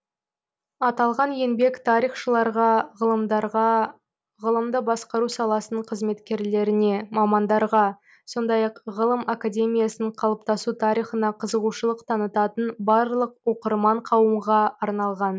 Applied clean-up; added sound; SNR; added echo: none; none; none; none.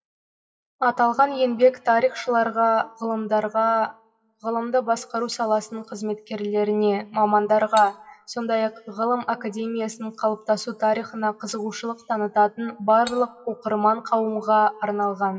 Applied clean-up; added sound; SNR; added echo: classical method WPE with log-MMSE.